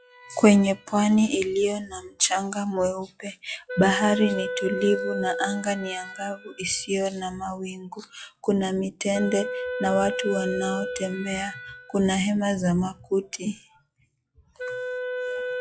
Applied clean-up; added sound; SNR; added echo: classical method log-MMSE.